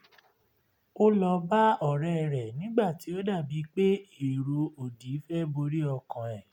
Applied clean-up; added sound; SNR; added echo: none; none; none; none.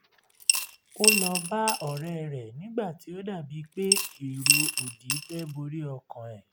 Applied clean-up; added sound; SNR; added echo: none; Coin (dropping) / Glass; -5 dB; none.